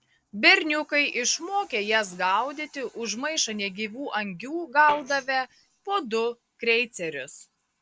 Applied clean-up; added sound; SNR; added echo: neural separator model SepFormer DNS4.